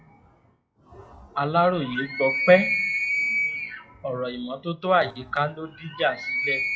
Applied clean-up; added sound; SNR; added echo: classical method WPE with log-MMSE.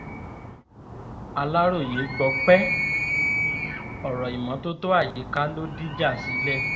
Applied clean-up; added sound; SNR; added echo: none; Animal; 3 dB; reverberation time 1.4 s.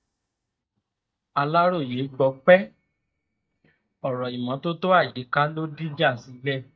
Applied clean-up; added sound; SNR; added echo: neural mask model DeepFilterNet 3.